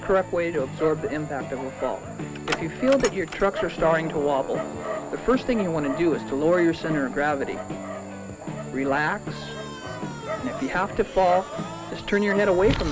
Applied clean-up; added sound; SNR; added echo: none; Dog; 10 dB; none.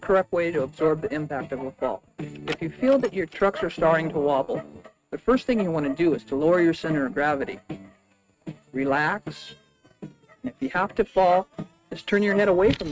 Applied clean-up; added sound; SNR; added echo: neural mask model RNNoise.